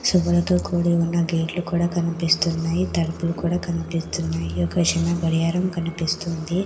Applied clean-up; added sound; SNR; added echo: none; Motorcycle; 19 dB; reverberation time 1.6 s.